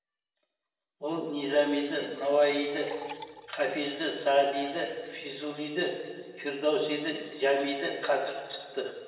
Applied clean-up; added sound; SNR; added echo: none; Liquid; 19 dB; reverberation time 1.6 s.